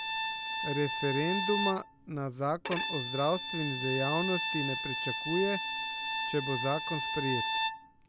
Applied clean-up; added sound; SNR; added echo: none; Bowed string instrument; 0 dB; none.